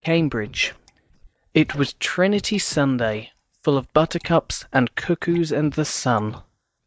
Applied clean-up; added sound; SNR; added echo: neural mask model DeepFilterNet 3.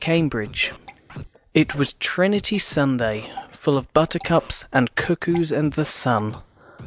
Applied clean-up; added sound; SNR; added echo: none; Scratching (performance technique) + Drip / Water; 18 dB; none.